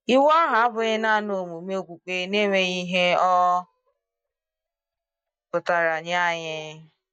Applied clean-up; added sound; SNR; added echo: neural mask model DeepFilterNet 3.